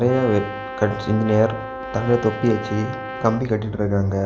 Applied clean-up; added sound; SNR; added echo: none; Brass instrument; 11 dB; none.